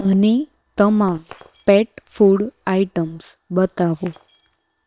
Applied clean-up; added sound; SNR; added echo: neural separator model SepFormer WHAM!.